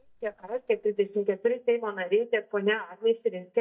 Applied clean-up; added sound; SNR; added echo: neural mask model DeepFilterNet 3.